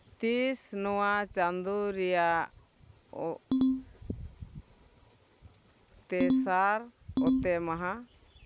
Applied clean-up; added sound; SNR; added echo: none; Ringtone; -2 dB; none.